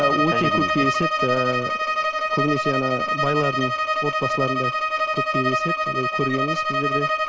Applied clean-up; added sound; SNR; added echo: none; Bowed string instrument; -3 dB; none.